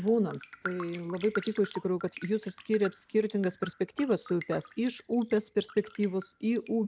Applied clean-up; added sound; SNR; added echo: none; Raindrop; 16 dB; none.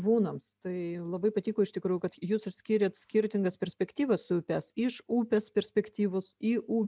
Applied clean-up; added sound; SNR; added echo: none; none; none; none.